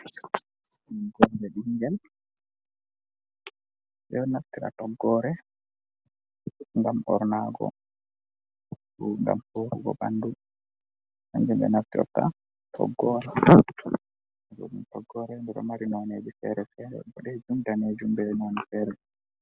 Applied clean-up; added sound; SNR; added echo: none; none; none; none.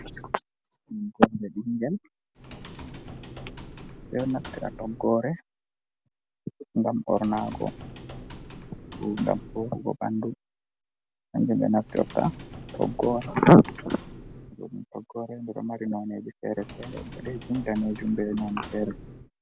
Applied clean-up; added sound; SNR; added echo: none; Computer keyboard; 16 dB; none.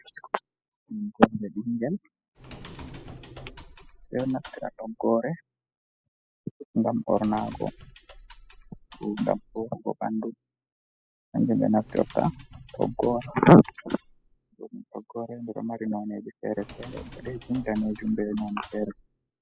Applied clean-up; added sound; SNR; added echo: classical method spectral subtraction.